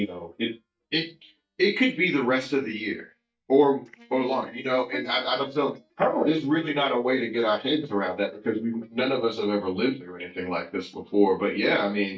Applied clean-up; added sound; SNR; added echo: neural mask model DeepFilterNet 3.